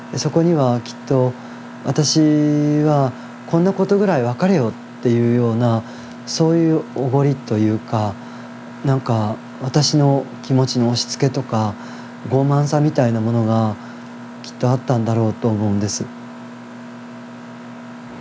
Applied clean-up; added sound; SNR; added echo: none; Mechanisms; 16 dB; none.